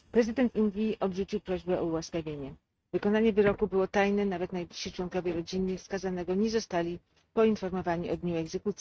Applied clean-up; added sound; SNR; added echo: neural mask model RNNoise.